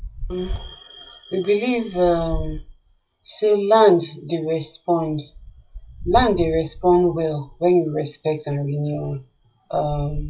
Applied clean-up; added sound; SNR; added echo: classical method WPE with log-MMSE.